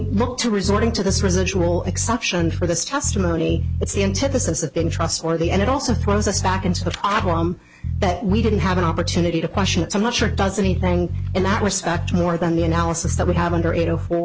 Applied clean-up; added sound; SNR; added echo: none; Bass guitar; 4 dB; none.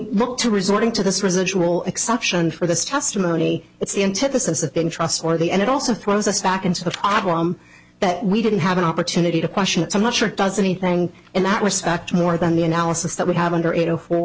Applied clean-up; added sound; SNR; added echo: none; none; none; none.